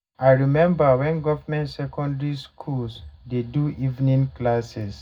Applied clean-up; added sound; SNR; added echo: none; none; none; reverberation time 0.3 s.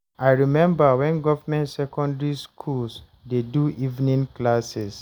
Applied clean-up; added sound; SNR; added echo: none; none; none; none.